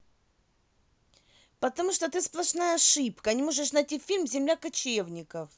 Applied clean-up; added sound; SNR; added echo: none; none; none; none.